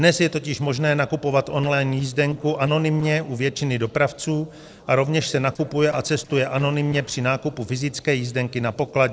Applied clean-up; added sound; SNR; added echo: neural separator model SepFormer DNS4.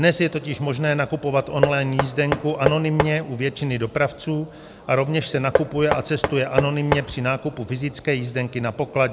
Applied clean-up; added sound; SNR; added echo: none; Knock; 3 dB; none.